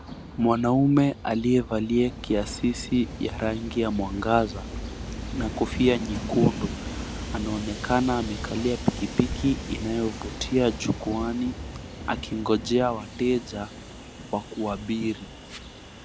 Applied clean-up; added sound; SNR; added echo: none; Train; 9 dB; none.